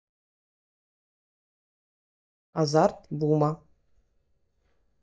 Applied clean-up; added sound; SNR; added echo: neural mask model DeepFilterNet 3.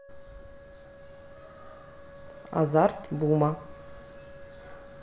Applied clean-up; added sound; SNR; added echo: none; Wind instrument, woodwind instrument; 19 dB; reverberation time 0.6 s.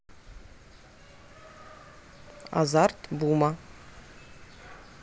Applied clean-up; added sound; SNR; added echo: none; none; none; none.